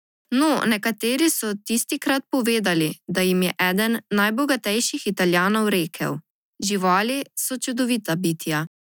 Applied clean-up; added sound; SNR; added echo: none; none; none; none.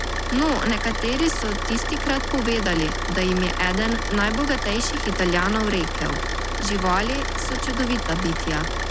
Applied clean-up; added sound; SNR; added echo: none; Idling / Car; 1 dB; none.